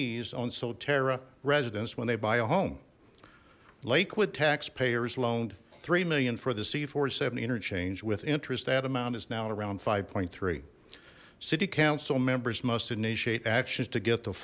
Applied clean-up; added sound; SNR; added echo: none; none; none; none.